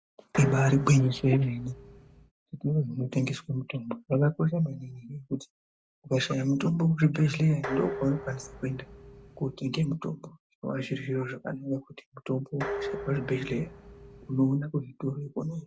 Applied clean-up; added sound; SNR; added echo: none; Dishes, pots, and pans; 11 dB; none.